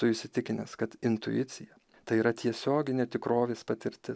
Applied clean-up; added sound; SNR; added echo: none; none; none; none.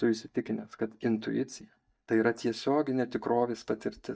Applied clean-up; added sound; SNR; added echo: neural mask model DeepFilterNet 3.